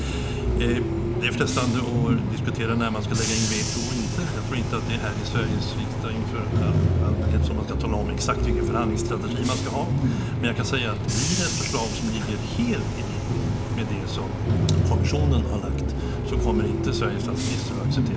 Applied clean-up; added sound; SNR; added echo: none; Bus / Engine; -5 dB; reverberation time 0.9 s.